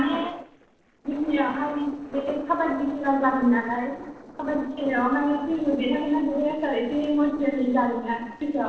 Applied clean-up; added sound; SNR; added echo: neural separator model SepFormer DNS4.